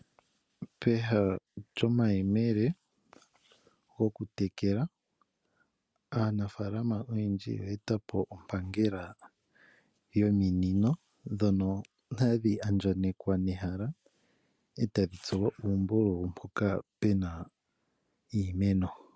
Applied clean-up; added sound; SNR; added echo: none; none; none; none.